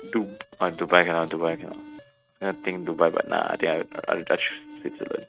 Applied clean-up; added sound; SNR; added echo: neural mask model RNNoise.